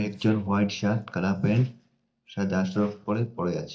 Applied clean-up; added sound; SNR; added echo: neural mask model DeepFilterNet 3.